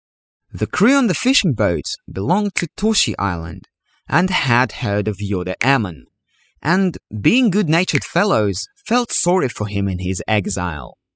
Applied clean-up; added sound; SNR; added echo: classical method spectral subtraction.